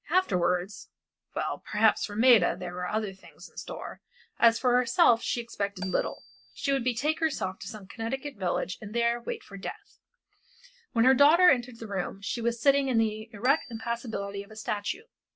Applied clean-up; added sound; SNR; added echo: none; Marimba, xylophone; 16 dB; none.